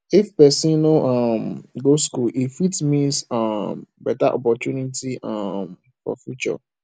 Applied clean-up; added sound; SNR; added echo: none; none; none; none.